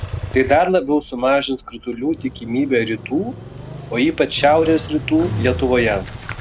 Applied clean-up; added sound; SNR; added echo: none; Motorcycle; 11 dB; none.